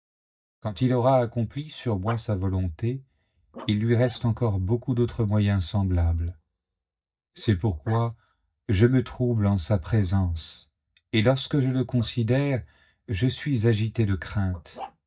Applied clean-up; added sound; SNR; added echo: neural mask model DeepFilterNet 3.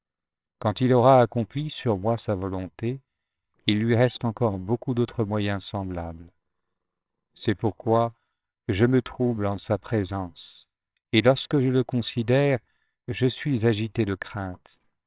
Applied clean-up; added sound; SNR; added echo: neural separator model SepFormer WHAMR!.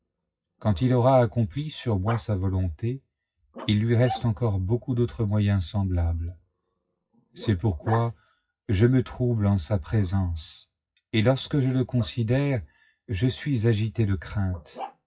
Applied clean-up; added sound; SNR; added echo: classical method WPE with log-MMSE.